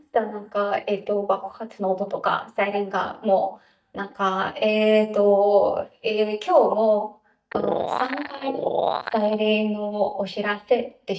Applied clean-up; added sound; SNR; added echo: neural mask model DeepFilterNet 3.